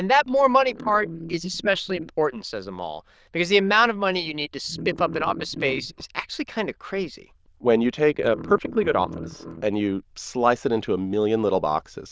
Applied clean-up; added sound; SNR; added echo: neural diffusion model UNIVERSE++.